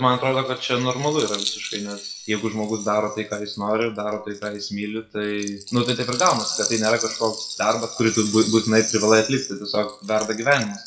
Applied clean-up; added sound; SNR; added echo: classical method WPE with log-MMSE.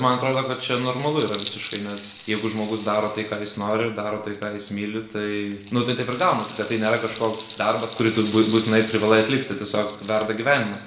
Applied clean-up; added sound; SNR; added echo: none; Rattle (instrument); 5 dB; reverberation time 0.6 s.